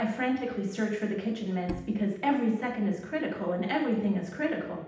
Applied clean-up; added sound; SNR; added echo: none; Bowed string instrument; 13 dB; reverberation time 0.8 s.